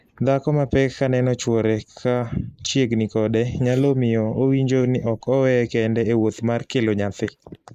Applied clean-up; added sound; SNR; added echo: neural mask model Resemble Enhance denoiser.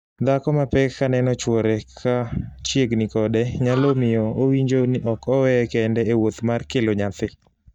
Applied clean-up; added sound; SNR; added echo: neural mask model DeepFilterNet 3.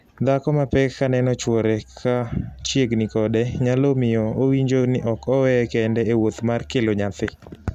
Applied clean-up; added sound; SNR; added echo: none; none; none; none.